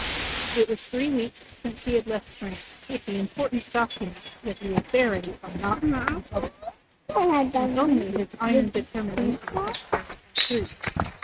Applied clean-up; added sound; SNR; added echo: neural mask model RNNoise.